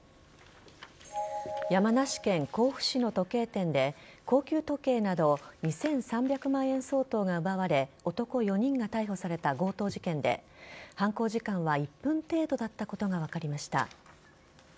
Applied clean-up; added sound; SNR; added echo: none; none; none; none.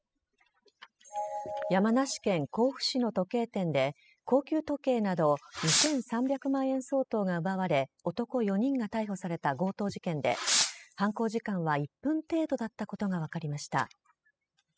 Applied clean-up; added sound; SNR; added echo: classical method spectral subtraction.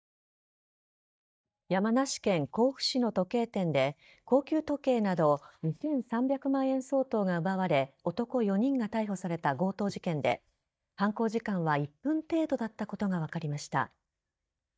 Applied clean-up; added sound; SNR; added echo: neural mask model DeepFilterNet 3.